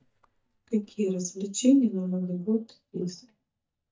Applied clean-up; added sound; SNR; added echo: neural mask model DeepFilterNet 3.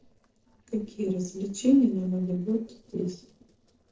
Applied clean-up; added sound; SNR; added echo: neural separator model SepFormer DNS4.